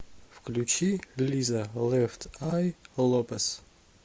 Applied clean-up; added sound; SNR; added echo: none; none; none; none.